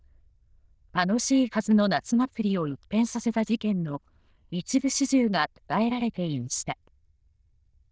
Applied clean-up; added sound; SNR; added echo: neural diffusion model UNIVERSE++.